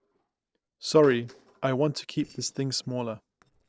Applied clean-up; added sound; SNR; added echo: neural separator model SepFormer DNS4.